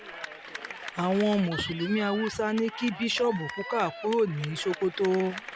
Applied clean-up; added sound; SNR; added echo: none; Cheering / Clapping; 11 dB; none.